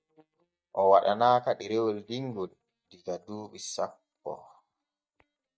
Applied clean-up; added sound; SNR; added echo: neural mask model DeepFilterNet 3.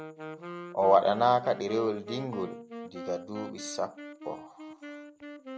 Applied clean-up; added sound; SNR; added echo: none; Wind instrument, woodwind instrument; 12 dB; none.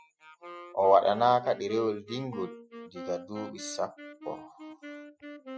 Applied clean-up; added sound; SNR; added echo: classical method Wiener filter.